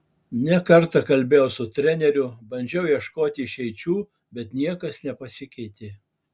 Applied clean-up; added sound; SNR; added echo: none; none; none; none.